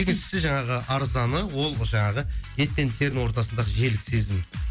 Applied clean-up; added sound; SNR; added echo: none; none; none; none.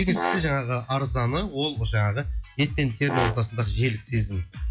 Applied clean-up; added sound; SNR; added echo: classical method log-MMSE.